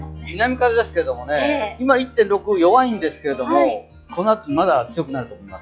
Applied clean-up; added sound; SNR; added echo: classical method log-MMSE.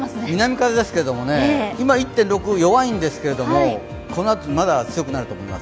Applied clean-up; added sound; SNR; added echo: none; none; none; none.